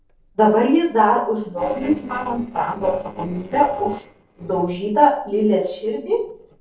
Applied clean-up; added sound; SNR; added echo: neural separator model SepFormer DNS4.